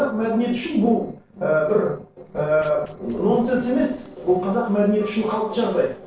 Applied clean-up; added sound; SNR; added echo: neural separator model SepFormer DNS4.